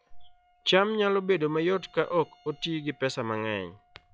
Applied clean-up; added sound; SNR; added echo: classical method log-MMSE.